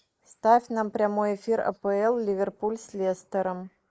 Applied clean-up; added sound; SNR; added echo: neural mask model Resemble Enhance denoiser.